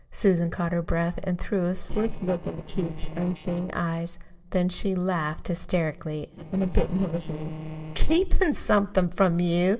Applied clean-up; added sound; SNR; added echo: neural separator model SepFormer DNS4.